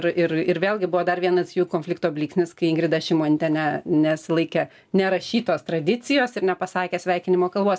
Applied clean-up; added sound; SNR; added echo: none; none; none; none.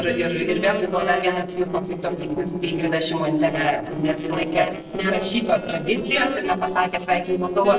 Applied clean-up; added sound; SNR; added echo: neural separator model SepFormer DNS4.